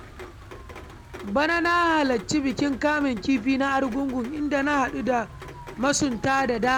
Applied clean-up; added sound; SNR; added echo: none; Rain; 16 dB; none.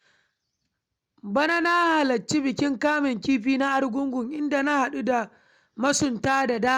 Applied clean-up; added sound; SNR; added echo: none; none; none; none.